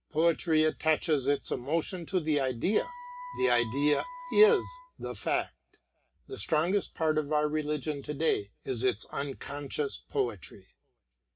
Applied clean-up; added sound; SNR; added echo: none; Wind instrument, woodwind instrument; 14 dB; reverberation time 0.3 s.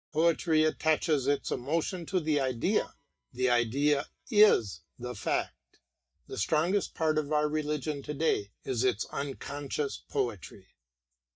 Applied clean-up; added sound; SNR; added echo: neural mask model DeepFilterNet 3.